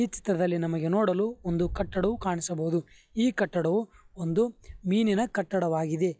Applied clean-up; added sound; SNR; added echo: classical method log-MMSE.